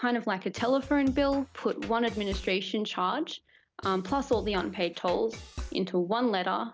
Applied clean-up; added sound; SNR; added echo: none; Drum kit; 13 dB; none.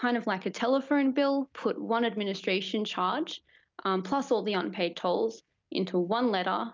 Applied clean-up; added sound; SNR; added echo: none; none; none; none.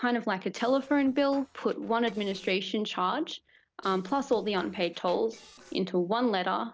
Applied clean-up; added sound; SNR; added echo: neural separator model SepFormer DNS4.